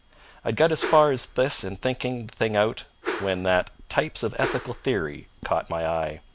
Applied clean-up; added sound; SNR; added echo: none; Whoosh, swoosh, swish; 10 dB; none.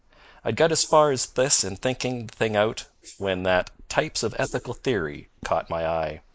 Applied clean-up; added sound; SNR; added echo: neural mask model Resemble Enhance denoiser.